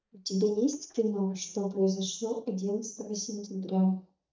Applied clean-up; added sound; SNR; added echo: neural mask model DeepFilterNet 3.